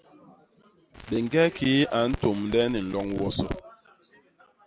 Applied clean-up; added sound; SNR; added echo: none; Crackle; 14 dB; none.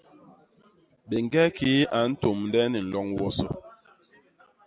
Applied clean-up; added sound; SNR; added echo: none; none; none; none.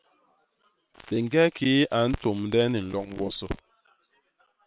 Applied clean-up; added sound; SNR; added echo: neural separator model SepFormer WHAM!.